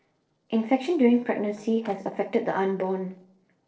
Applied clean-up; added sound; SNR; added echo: neural separator model SepFormer DNS4.